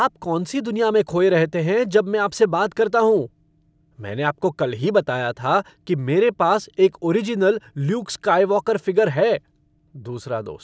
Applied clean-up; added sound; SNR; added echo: none; none; none; none.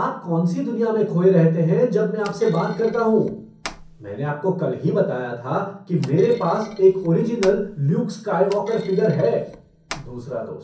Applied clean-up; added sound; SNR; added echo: none; Thump, thud; 20 dB; reverberation time 0.6 s.